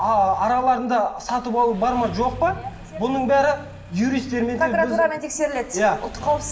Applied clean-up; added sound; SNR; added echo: none; Engine starting; 17 dB; reverberation time 0.8 s.